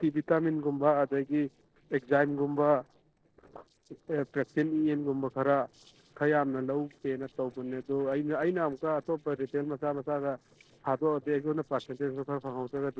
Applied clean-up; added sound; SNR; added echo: neural separator model SepFormer DNS4.